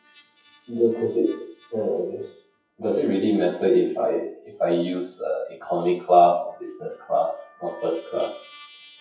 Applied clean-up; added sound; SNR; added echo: classical method WPE with log-MMSE.